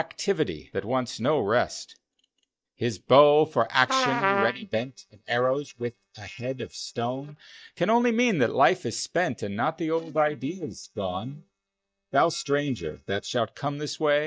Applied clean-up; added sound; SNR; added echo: neural mask model DeepFilterNet 3.